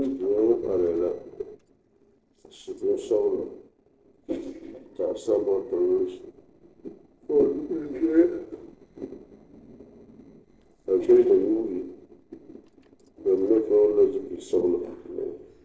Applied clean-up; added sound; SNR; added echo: neural separator model SepFormer DNS4.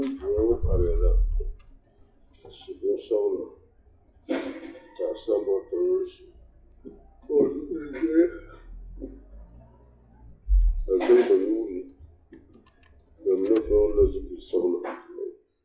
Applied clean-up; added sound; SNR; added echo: classical method WPE with log-MMSE.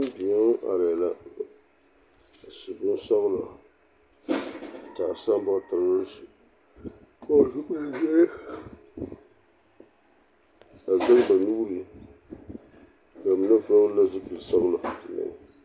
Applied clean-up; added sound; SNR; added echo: none; none; none; none.